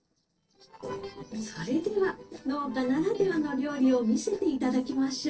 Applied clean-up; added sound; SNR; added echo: neural separator model SepFormer DNS4.